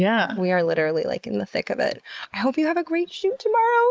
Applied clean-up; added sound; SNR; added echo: neural mask model Resemble Enhance denoiser.